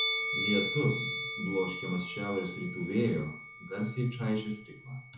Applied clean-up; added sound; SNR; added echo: none; Musical instrument; 3 dB; reverberation time 0.7 s.